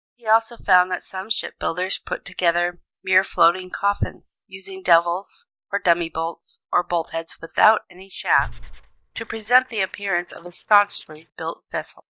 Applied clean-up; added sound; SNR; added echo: neural mask model DeepFilterNet 3.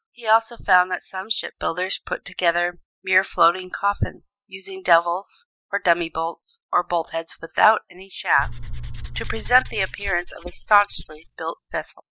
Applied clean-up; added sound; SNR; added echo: classical method spectral subtraction.